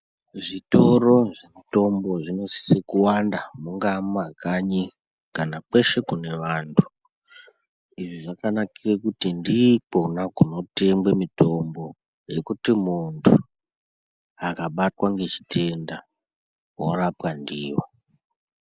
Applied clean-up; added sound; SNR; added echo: none; none; none; none.